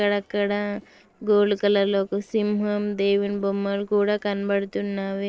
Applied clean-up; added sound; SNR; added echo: neural separator model SepFormer DNS4.